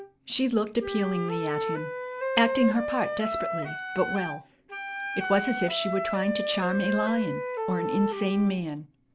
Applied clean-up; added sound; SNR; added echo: none; Wind instrument, woodwind instrument; 4 dB; none.